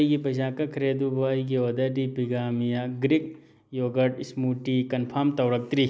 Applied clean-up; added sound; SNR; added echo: none; none; none; none.